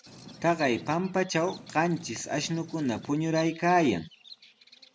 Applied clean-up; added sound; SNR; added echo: none; Purr + Bird vocalization, bird call, bird song; 20 dB; none.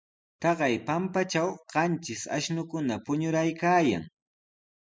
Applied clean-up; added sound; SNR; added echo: none; none; none; none.